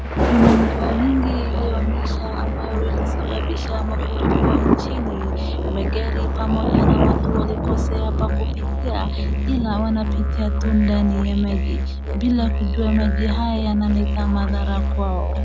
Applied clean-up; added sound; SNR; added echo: none; Musical instrument + Thunder; -4 dB; none.